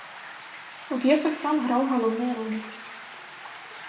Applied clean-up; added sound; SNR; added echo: none; Stream; 14 dB; reverberation time 0.6 s.